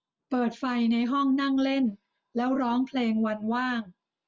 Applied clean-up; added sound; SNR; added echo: none; none; none; none.